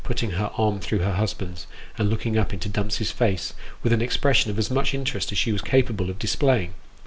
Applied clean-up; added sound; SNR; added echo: none; none; none; none.